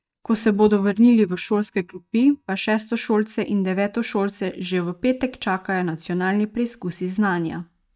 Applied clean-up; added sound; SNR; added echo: neural mask model DeepFilterNet 3.